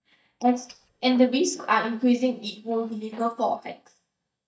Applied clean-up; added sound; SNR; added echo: neural mask model DeepFilterNet 3.